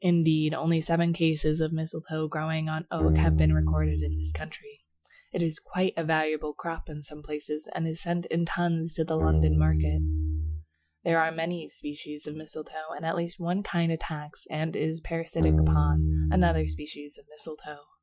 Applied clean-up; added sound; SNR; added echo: classical method Wiener filter.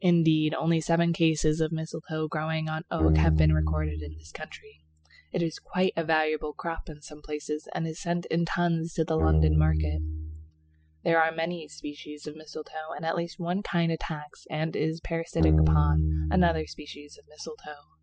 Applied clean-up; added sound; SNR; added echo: classical method spectral subtraction.